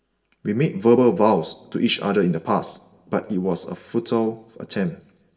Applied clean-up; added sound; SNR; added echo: none; none; none; reverberation time 0.7 s.